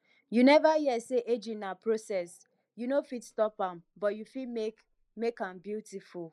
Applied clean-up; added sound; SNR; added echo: neural mask model Resemble Enhance denoiser.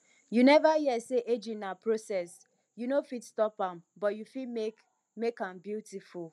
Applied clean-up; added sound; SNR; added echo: none; none; none; none.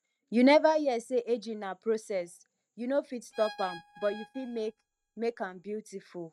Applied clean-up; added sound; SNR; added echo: neural mask model RNNoise.